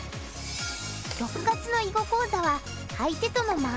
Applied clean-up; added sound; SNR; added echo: none; Toilet flush; 15 dB; none.